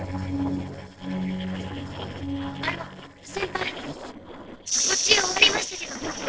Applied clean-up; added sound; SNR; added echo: neural separator model SepFormer DNS4.